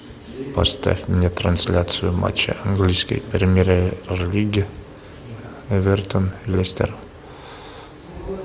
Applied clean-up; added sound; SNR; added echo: none; none; none; none.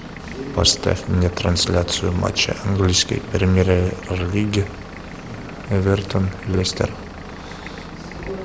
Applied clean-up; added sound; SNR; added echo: none; Engine / Vehicle; 14 dB; none.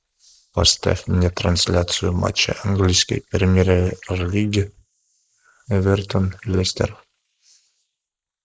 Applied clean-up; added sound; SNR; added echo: neural mask model Resemble Enhance denoiser.